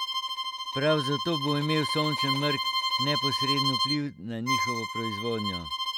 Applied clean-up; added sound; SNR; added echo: none; Bowed string instrument; -1 dB; none.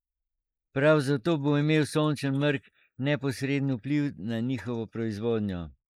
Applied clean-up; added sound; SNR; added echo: neural mask model Resemble Enhance denoiser.